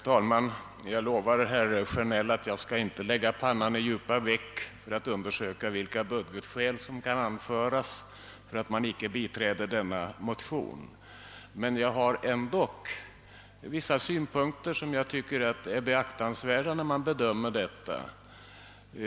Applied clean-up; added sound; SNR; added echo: none; none; none; none.